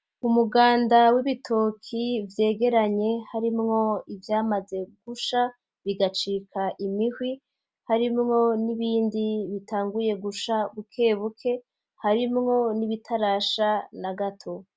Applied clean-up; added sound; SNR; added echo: none; none; none; none.